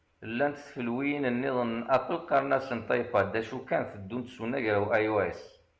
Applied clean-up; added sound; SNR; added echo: none; none; none; none.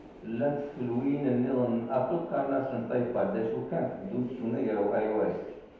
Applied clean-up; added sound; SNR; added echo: none; Subway, metro, underground; 19 dB; reverberation time 1.0 s.